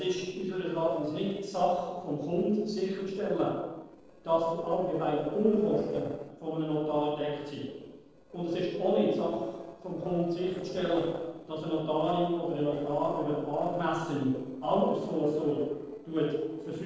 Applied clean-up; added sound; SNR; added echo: neural separator model SepFormer DNS4.